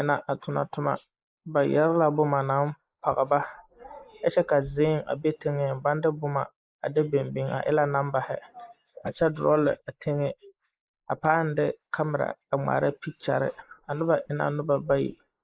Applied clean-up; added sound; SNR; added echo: neural mask model Resemble Enhance denoiser.